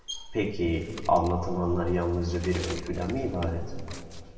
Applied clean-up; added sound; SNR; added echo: none; Bird; 17 dB; reverberation time 2.0 s.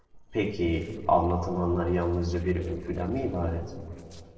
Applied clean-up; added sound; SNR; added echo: neural separator model SepFormer DNS4.